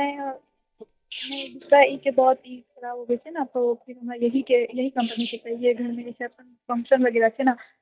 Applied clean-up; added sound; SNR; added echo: neural mask model DeepFilterNet 3.